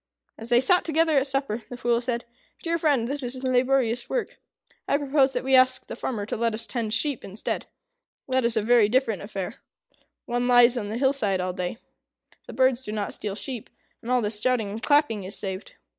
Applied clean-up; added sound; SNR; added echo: neural mask model Resemble Enhance denoiser.